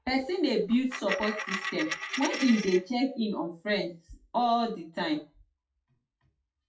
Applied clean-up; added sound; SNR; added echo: classical method WPE with log-MMSE.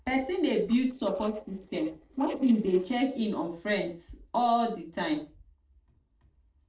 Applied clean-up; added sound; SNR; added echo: neural separator model SepFormer DNS4.